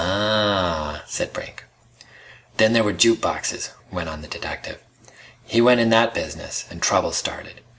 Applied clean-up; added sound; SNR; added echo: none; none; none; none.